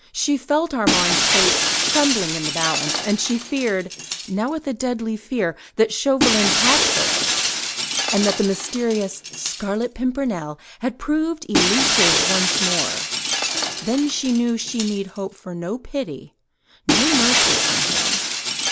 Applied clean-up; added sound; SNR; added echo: none; Shatter; -1 dB; none.